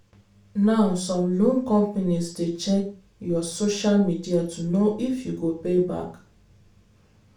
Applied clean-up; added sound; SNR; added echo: none; none; none; reverberation time 0.3 s.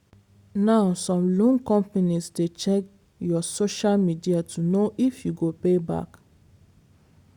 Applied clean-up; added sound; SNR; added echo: none; none; none; none.